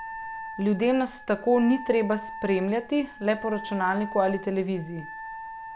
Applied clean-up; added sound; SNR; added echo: none; Wind instrument, woodwind instrument; 13 dB; none.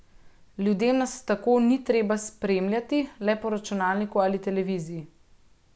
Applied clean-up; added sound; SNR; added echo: none; none; none; none.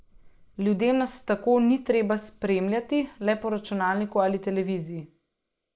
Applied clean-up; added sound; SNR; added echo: neural mask model Resemble Enhance denoiser.